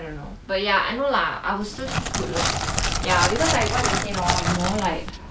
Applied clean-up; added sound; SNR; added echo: none; Crackle; -1 dB; none.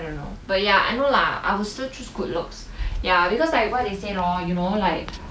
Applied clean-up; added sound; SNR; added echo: none; none; none; none.